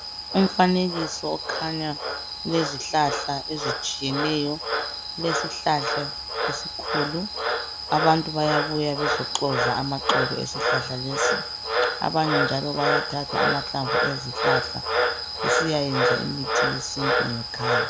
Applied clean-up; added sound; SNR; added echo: none; Frog; -1 dB; none.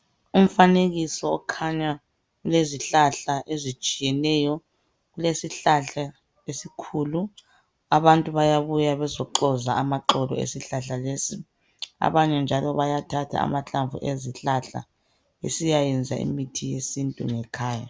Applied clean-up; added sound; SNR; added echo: none; none; none; none.